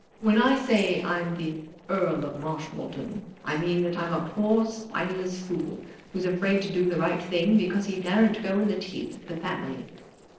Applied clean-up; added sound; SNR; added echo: neural separator model SepFormer DNS4.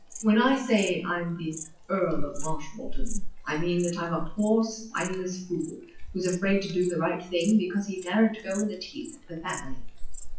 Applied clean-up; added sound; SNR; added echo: classical method WPE with log-MMSE.